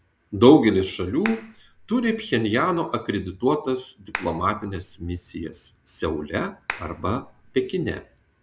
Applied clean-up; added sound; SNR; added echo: none; Clapping; 15 dB; none.